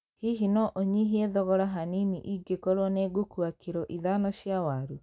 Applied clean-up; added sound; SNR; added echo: none; none; none; none.